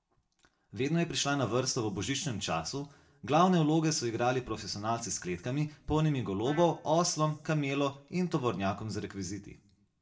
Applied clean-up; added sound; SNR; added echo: none; Trumpet; 19 dB; reverberation time 0.3 s.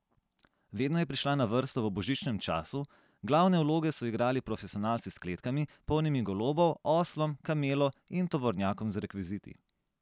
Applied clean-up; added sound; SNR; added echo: none; none; none; none.